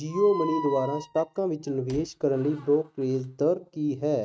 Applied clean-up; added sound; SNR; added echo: neural mask model RNNoise.